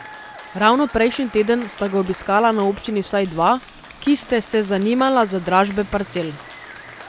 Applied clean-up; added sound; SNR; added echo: none; Applause / Crowd; 17 dB; none.